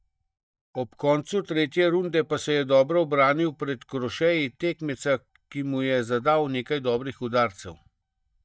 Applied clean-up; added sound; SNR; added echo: neural mask model DeepFilterNet 3.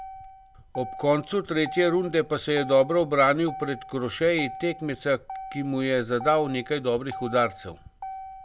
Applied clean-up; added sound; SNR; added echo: none; Motor vehicle (road); 15 dB; none.